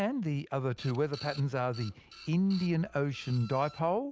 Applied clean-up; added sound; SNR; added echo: none; Printer; 19 dB; none.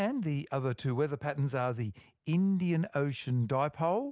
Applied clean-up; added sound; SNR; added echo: none; none; none; none.